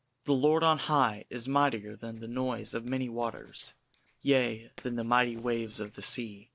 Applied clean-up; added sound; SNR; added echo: neural separator model SepFormer DNS4.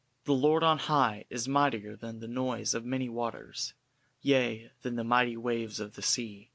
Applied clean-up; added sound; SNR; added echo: none; none; none; none.